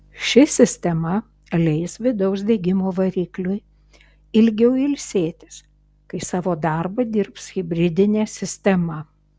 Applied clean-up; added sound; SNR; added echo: none; none; none; none.